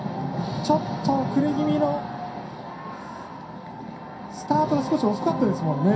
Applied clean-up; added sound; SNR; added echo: none; none; none; reverberation time 0.3 s.